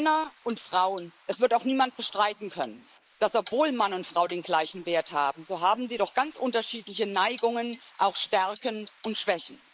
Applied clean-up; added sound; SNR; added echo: neural mask model Resemble Enhance denoiser.